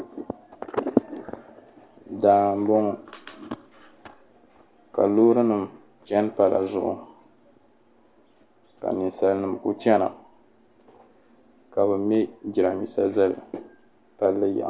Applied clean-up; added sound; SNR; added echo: none; none; none; none.